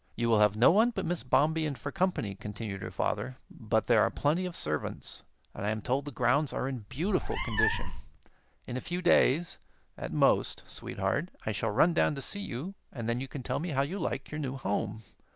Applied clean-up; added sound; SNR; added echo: none; Meow; 1 dB; none.